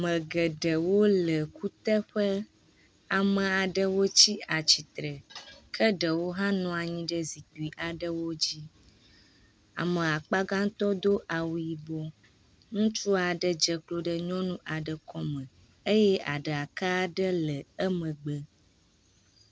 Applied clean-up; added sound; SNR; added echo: none; none; none; none.